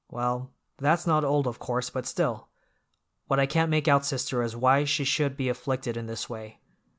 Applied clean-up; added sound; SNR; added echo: none; none; none; none.